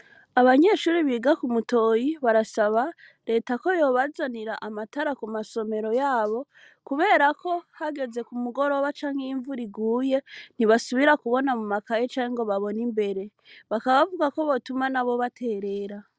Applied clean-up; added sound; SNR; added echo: none; none; none; none.